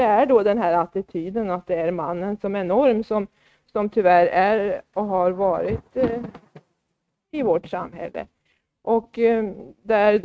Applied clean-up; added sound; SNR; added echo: neural mask model RNNoise.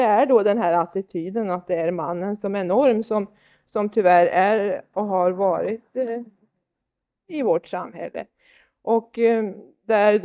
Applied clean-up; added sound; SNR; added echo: neural mask model DeepFilterNet 3.